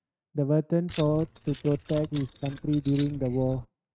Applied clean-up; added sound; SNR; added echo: neural mask model RNNoise.